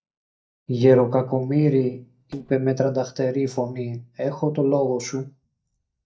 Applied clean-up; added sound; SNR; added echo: neural mask model DeepFilterNet 3.